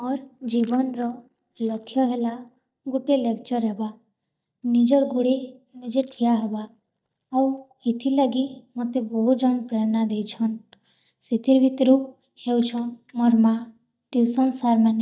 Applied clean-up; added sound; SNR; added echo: neural mask model DeepFilterNet 3.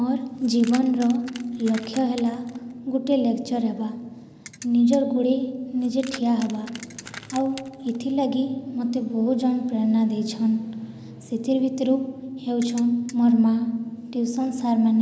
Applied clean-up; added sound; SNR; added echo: none; Keys jangling + Ratchet, pawl; 20 dB; none.